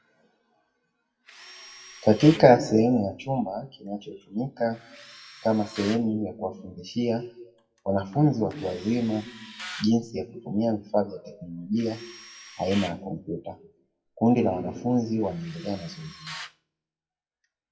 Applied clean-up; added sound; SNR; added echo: classical method WPE with log-MMSE.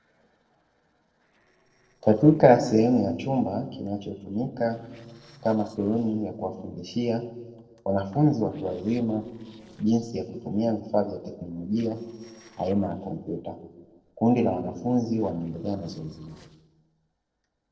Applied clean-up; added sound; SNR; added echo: neural separator model SepFormer DNS4.